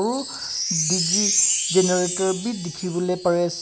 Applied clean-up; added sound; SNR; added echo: none; Wind chime; 1 dB; none.